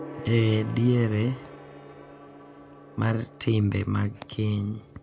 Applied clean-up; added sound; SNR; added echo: none; Gong; 17 dB; none.